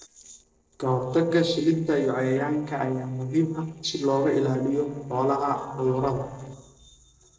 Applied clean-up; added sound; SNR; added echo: neural separator model SepFormer DNS4.